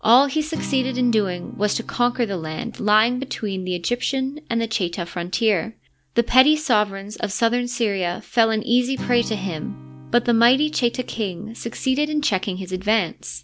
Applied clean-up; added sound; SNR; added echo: none; Acoustic guitar; 18 dB; none.